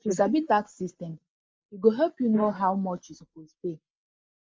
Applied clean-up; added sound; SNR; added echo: neural mask model Resemble Enhance denoiser.